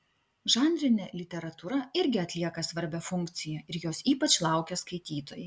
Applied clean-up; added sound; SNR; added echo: none; none; none; none.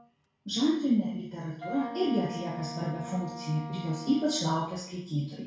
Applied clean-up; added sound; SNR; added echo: none; Wind instrument, woodwind instrument; 13 dB; reverberation time 0.6 s.